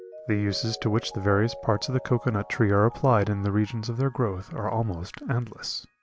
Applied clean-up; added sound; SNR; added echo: none; Mallet percussion; 19 dB; none.